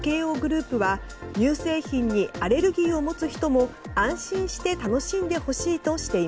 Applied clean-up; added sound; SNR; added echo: none; none; none; none.